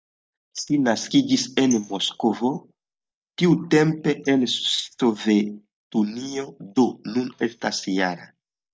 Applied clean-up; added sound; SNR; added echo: neural mask model DeepFilterNet 3.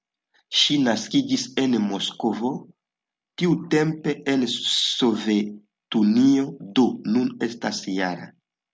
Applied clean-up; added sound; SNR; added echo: none; none; none; none.